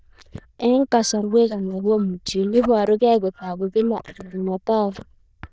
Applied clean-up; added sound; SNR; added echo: neural diffusion model UNIVERSE++.